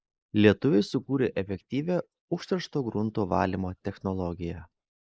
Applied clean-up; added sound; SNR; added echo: neural mask model Resemble Enhance denoiser.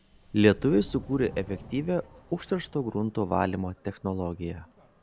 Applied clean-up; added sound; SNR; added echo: none; Subway, metro, underground; 19 dB; none.